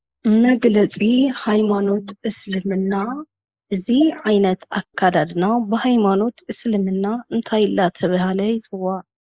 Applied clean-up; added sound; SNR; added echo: neural mask model Resemble Enhance denoiser.